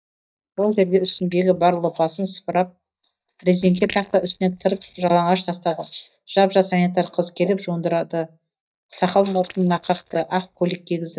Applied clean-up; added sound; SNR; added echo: neural mask model DeepFilterNet 3.